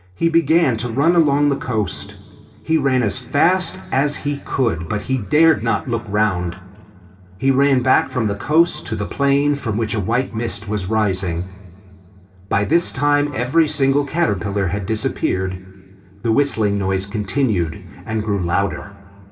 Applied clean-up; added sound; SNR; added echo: none; none; none; reverberation time 2.4 s.